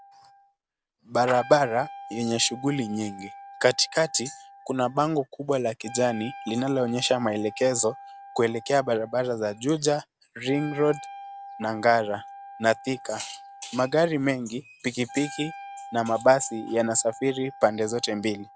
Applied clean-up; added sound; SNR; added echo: none; Wind instrument, woodwind instrument; 17 dB; none.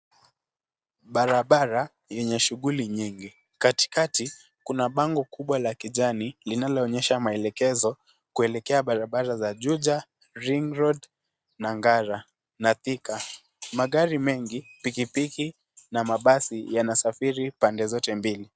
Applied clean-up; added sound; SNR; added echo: none; none; none; none.